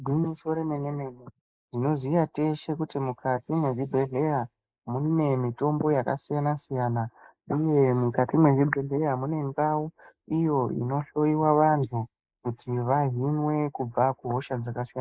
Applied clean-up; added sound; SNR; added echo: neural mask model Resemble Enhance denoiser.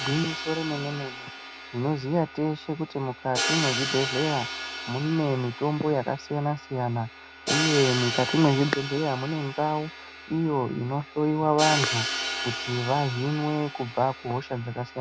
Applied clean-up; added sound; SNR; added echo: none; Crash cymbal; 6 dB; none.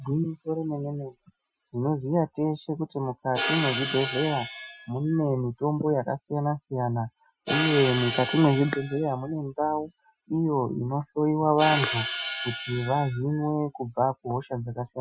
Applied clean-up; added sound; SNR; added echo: classical method Wiener filter.